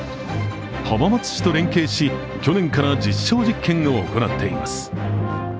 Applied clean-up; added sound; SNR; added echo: none; none; none; none.